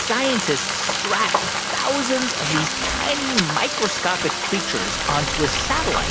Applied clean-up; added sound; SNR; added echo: none; Frying (food); 1 dB; none.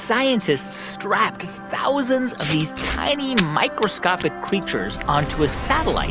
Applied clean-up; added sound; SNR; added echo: none; none; none; none.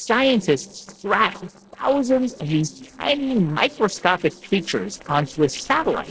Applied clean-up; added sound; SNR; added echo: neural separator model SepFormer DNS4.